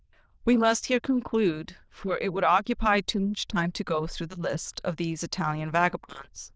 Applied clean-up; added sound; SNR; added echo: neural diffusion model UNIVERSE++.